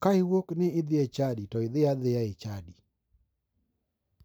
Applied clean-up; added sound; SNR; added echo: none; none; none; none.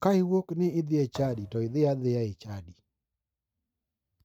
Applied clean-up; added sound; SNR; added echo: neural mask model RNNoise.